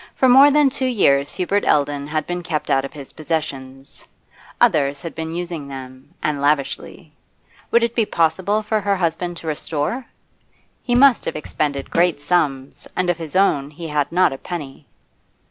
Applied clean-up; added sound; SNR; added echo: none; Drum kit; 12 dB; none.